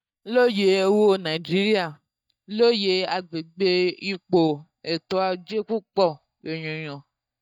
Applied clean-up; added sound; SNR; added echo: neural mask model DeepFilterNet 3.